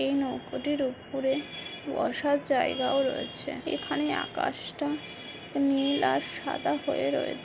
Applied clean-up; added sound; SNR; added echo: none; none; none; none.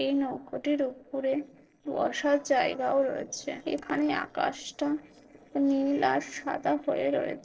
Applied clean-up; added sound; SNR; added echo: neural separator model SepFormer DNS4.